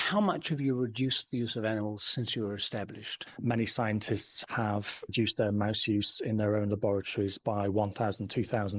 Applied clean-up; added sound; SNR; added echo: neural mask model Resemble Enhance denoiser.